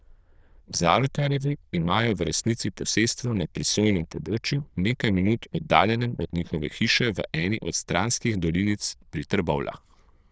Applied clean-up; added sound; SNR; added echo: neural diffusion model UNIVERSE++.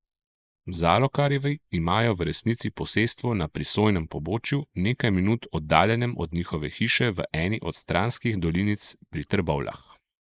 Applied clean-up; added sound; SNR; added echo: neural mask model Resemble Enhance denoiser.